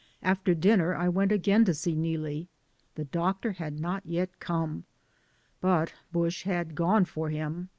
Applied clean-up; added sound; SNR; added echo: none; none; none; none.